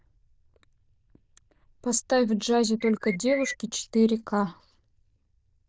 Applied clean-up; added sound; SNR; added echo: neural diffusion model UNIVERSE++.